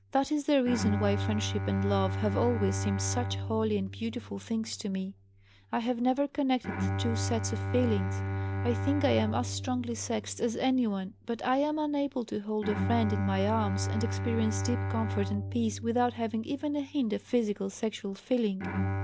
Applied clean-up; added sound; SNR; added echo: none; Bowed string instrument; 4 dB; none.